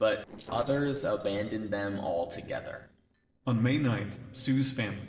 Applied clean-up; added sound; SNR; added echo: neural separator model SepFormer DNS4.